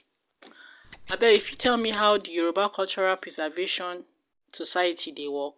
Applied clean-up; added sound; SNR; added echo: none; Scissors; 16 dB; none.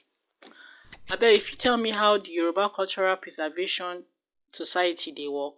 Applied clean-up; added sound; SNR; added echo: classical method log-MMSE.